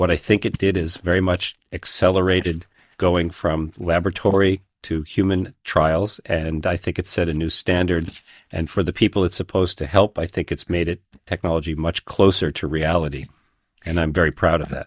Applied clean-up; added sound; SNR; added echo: neural mask model DeepFilterNet 3.